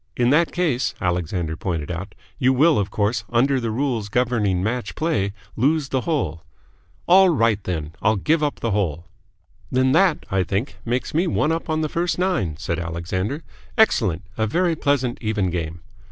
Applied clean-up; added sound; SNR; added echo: none; none; none; none.